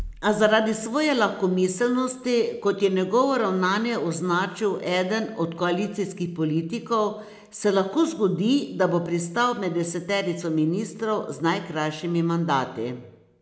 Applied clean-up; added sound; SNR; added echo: none; none; none; none.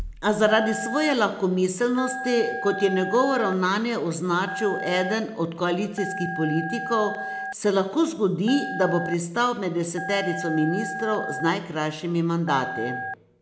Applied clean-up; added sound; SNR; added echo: none; Telephone; 9 dB; none.